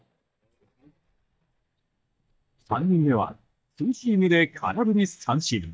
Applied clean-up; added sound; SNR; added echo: neural mask model DeepFilterNet 3.